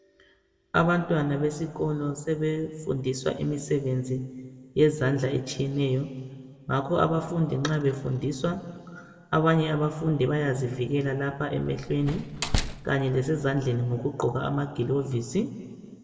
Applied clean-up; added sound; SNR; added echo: none; Slam; 6 dB; reverberation time 2.1 s.